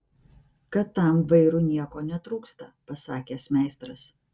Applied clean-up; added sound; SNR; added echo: none; none; none; none.